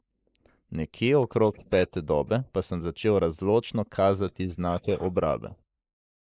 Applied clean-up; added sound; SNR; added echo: neural mask model Resemble Enhance denoiser.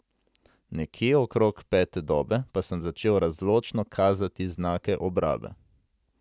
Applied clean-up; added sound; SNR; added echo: none; none; none; none.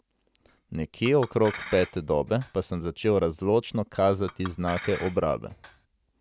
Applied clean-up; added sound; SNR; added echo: none; Chink, clink; 16 dB; none.